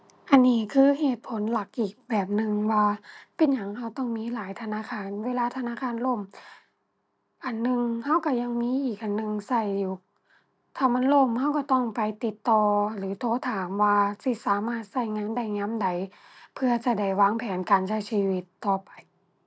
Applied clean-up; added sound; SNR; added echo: none; none; none; none.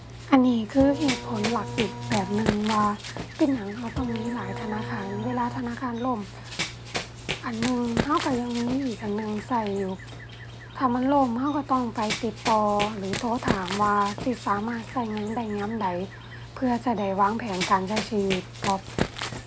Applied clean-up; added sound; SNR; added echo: none; Printer + Run; 8 dB; none.